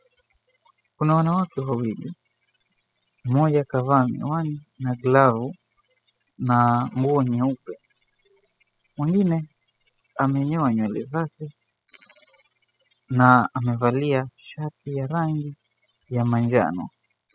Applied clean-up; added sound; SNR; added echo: classical method spectral subtraction.